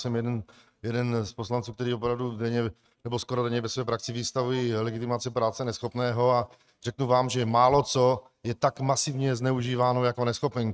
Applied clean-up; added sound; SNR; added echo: neural mask model RNNoise.